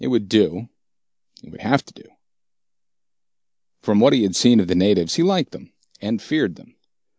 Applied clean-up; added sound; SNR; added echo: none; none; none; none.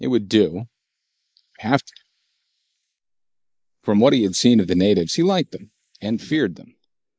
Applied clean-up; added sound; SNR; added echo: neural mask model Resemble Enhance denoiser.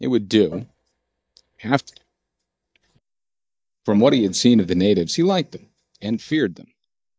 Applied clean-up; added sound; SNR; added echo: neural mask model DeepFilterNet 3.